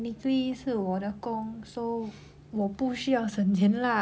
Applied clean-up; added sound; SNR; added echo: none; none; none; none.